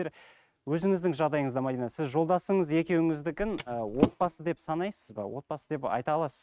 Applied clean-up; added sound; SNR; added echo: neural mask model RNNoise.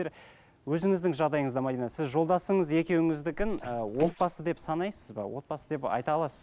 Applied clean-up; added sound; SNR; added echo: neural mask model Resemble Enhance denoiser.